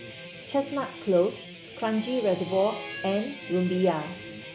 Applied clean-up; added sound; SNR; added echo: none; Harmonica + Guitar; 12 dB; none.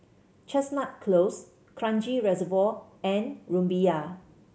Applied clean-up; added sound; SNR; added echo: none; none; none; none.